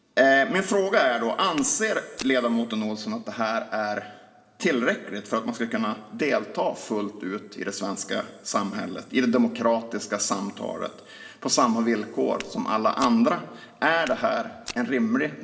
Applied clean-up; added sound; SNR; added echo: none; Walk, footsteps; 18 dB; reverberation time 2.6 s.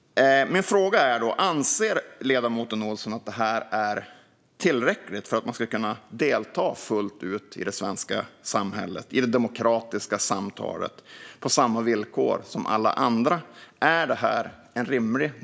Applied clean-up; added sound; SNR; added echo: none; none; none; none.